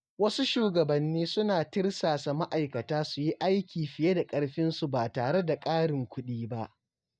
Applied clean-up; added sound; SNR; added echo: neural mask model DeepFilterNet 3.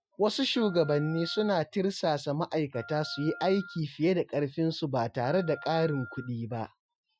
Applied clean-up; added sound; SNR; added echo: classical method Wiener filter.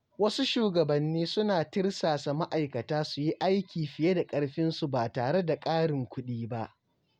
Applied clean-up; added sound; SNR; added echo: none; none; none; none.